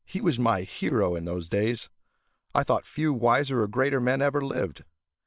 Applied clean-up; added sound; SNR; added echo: neural separator model SepFormer WHAM!.